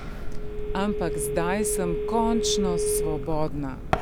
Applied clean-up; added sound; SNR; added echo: none; Telephone; -2 dB; none.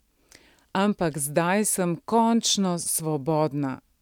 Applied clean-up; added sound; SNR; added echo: none; none; none; none.